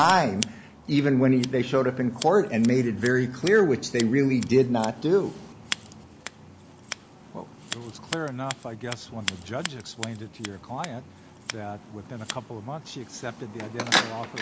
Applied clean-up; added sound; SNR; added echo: none; Scissors; 10 dB; none.